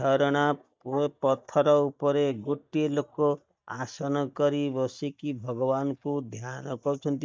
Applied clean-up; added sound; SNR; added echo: neural mask model DeepFilterNet 3.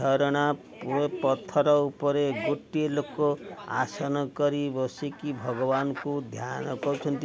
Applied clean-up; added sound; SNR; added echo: none; Chicken, rooster; 17 dB; none.